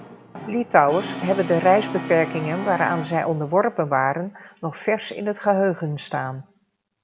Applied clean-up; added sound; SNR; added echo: none; Brass instrument; 13 dB; none.